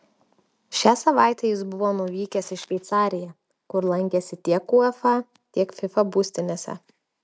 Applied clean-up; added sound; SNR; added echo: none; none; none; none.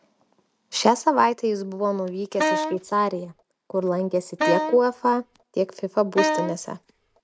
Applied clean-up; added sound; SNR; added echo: none; Wind instrument, woodwind instrument; 3 dB; none.